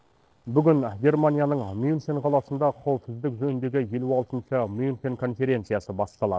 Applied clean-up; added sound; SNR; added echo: neural separator model SepFormer DNS4.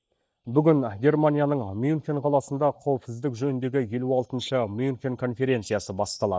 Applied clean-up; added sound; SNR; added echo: neural mask model DeepFilterNet 3.